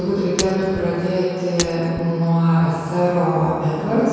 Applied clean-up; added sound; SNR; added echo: none; Shatter; 14 dB; reverberation time 2.2 s.